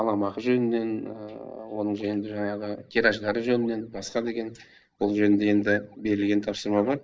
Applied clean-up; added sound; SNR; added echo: neural mask model DeepFilterNet 3.